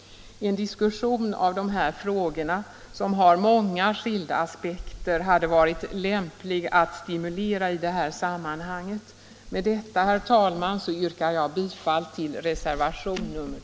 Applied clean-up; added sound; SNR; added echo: none; Insect; 19 dB; none.